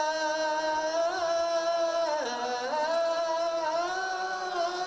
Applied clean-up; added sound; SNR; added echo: none; none; none; none.